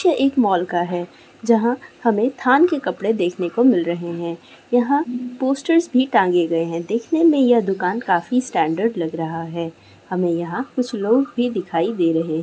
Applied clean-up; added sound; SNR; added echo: none; none; none; none.